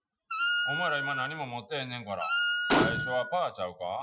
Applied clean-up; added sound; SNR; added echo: classical method Wiener filter.